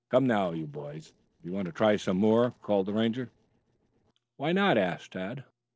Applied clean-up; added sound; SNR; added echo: neural separator model SepFormer DNS4.